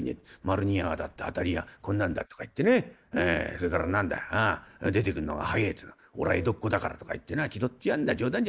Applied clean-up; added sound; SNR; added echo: neural mask model Resemble Enhance denoiser.